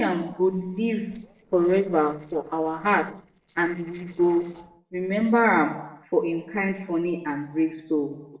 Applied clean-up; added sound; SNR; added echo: neural separator model SepFormer DNS4.